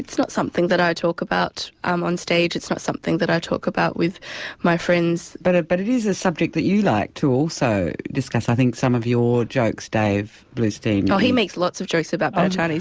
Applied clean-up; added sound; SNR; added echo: none; none; none; none.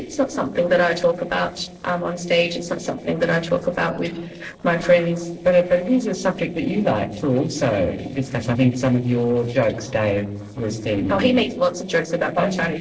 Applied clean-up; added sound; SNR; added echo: neural separator model SepFormer DNS4.